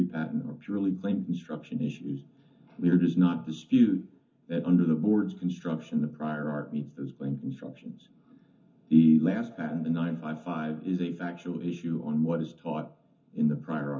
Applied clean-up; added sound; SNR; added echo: none; none; none; reverberation time 0.3 s.